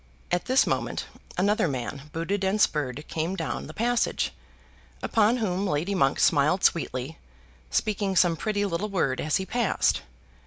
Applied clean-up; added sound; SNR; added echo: none; none; none; none.